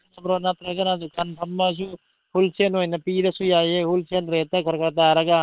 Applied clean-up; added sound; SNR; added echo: neural separator model SepFormer WHAM!.